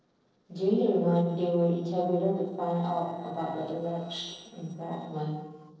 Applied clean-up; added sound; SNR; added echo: neural separator model SepFormer DNS4.